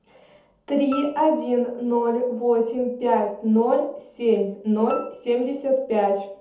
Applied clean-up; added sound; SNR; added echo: none; Piano; 17 dB; reverberation time 0.6 s.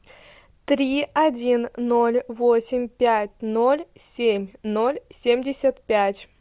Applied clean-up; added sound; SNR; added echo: none; none; none; none.